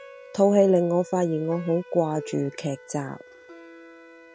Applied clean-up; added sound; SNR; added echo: none; Wind instrument, woodwind instrument + Plucked string instrument; 19 dB; none.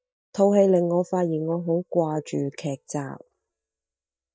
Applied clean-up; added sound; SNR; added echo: neural mask model DeepFilterNet 3.